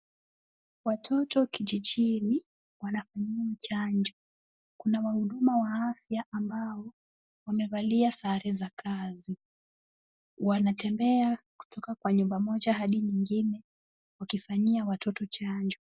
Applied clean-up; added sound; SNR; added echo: none; none; none; none.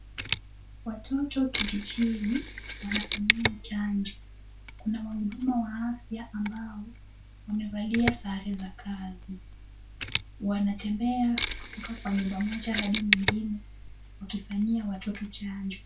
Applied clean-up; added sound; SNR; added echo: none; Mechanisms; 3 dB; reverberation time 0.2 s.